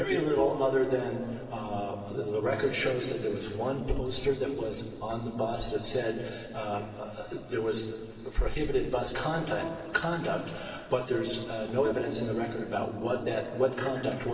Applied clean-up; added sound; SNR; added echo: neural separator model SepFormer DNS4.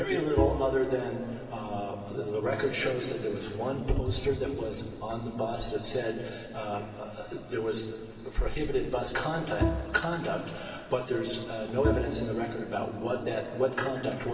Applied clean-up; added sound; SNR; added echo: none; Bowed string instrument; 5 dB; reverberation time 2.6 s.